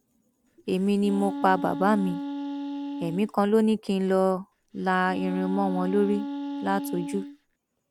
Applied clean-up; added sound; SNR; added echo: none; Wind instrument, woodwind instrument; 7 dB; none.